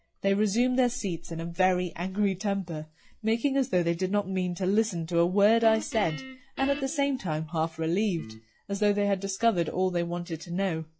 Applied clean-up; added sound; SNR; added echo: classical method log-MMSE.